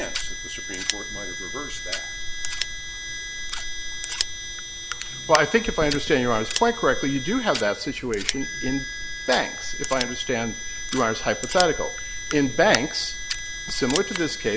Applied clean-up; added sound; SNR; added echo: none; Harmonica + Scissors; 6 dB; none.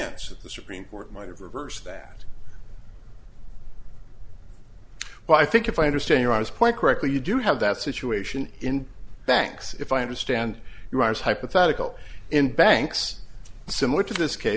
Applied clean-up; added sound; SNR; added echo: none; none; none; none.